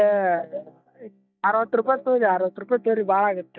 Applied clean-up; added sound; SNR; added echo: neural mask model DeepFilterNet 3.